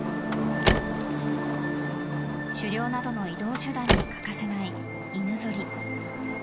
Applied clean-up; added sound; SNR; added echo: none; Car; 3 dB; none.